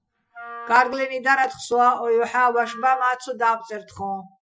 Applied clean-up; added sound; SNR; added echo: classical method Wiener filter.